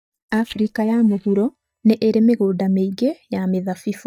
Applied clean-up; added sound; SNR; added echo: neural mask model DeepFilterNet 3.